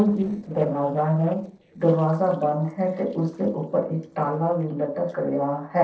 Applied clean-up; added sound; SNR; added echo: neural separator model SepFormer DNS4.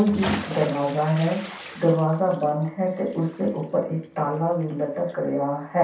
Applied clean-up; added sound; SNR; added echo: none; Bathtub (filling or washing) / Splash, splatter; 14 dB; reverberation time 0.7 s.